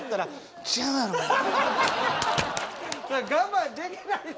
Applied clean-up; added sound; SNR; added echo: none; Water / Splash, splatter; 12 dB; none.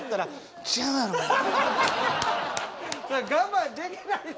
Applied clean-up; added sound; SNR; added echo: none; none; none; none.